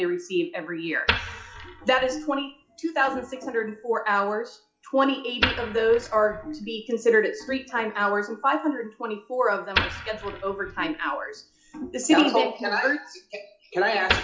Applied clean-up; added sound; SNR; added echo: classical method log-MMSE.